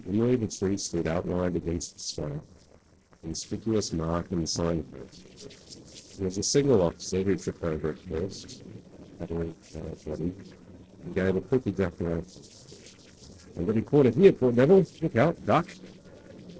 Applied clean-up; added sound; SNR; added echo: neural separator model SepFormer DNS4.